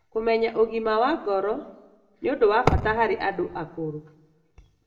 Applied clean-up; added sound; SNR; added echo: none; none; none; reverberation time 0.6 s.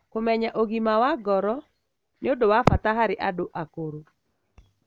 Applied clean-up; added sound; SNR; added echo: none; none; none; none.